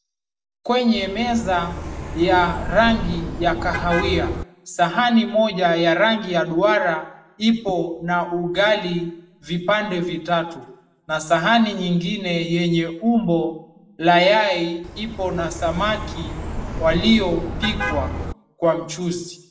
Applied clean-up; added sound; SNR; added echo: none; Car passing by; 7 dB; reverberation time 0.6 s.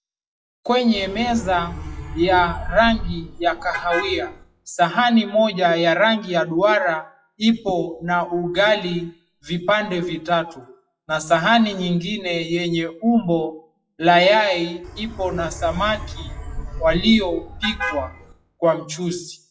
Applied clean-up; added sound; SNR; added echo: classical method WPE with log-MMSE.